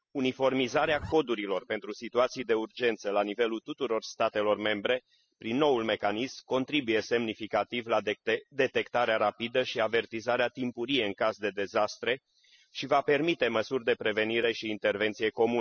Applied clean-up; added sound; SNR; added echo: classical method spectral subtraction.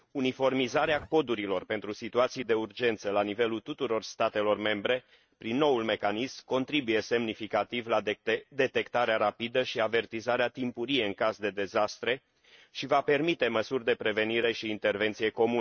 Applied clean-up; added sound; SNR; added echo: neural mask model RNNoise.